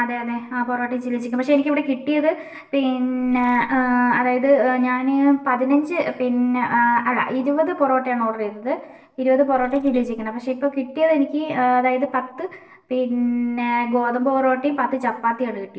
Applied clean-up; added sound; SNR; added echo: neural separator model SepFormer DNS4.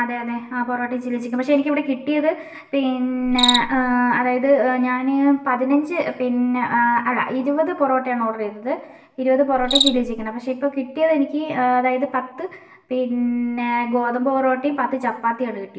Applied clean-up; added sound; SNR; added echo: none; Cricket; 12 dB; reverberation time 0.7 s.